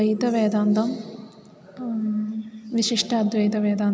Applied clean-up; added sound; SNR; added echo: none; none; none; none.